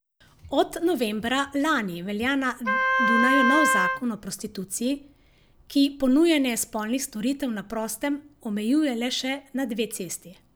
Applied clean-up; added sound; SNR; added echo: none; Wind instrument, woodwind instrument; -2 dB; none.